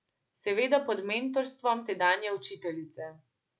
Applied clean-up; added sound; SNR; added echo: none; none; none; none.